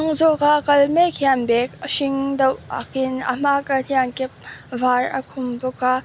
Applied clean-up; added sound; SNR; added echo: none; none; none; none.